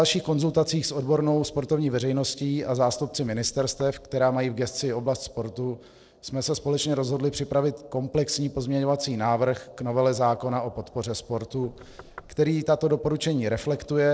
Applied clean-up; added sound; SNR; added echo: neural separator model SepFormer DNS4.